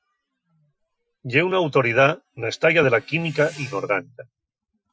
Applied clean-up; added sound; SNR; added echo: classical method Wiener filter.